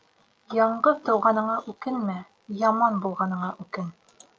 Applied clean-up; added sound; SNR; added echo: none; none; none; none.